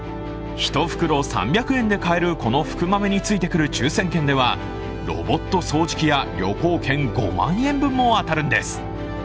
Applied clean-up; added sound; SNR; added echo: none; Piano; 10 dB; none.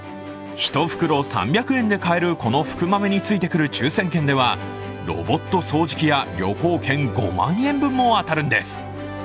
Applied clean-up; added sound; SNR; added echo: none; none; none; none.